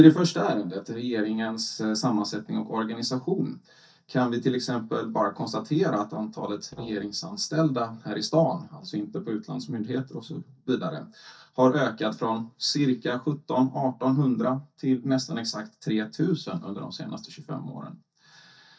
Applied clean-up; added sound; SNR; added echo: neural mask model DeepFilterNet 3.